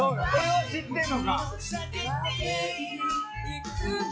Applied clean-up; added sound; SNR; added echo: classical method log-MMSE.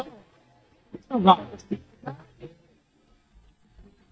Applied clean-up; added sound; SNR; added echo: neural mask model DeepFilterNet 3.